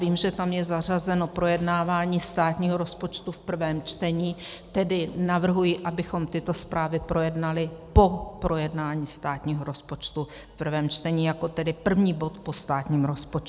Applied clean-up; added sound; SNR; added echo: none; none; none; none.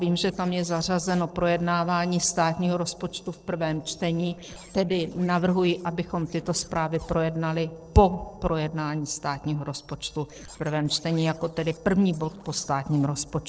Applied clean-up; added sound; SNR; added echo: neural separator model SepFormer DNS4.